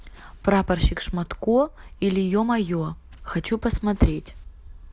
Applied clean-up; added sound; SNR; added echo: none; none; none; none.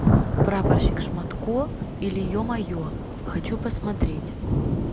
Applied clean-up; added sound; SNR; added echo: none; Thunder / Rain; -4 dB; none.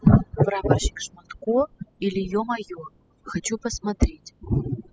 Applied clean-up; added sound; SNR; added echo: classical method spectral subtraction.